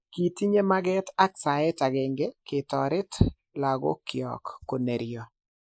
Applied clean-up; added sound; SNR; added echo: neural mask model Resemble Enhance denoiser.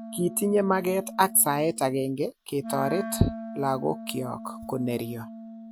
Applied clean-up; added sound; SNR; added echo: none; Wind instrument, woodwind instrument; 12 dB; none.